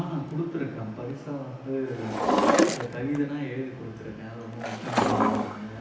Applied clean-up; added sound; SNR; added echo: none; Drawer open or close; -3 dB; reverberation time 0.9 s.